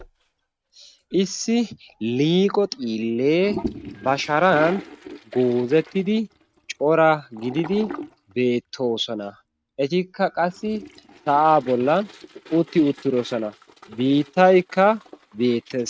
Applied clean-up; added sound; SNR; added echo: neural mask model RNNoise.